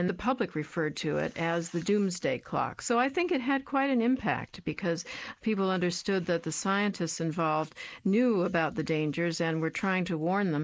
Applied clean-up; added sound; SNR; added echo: neural mask model Resemble Enhance denoiser.